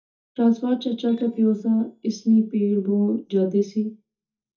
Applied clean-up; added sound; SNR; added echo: neural mask model DeepFilterNet 3.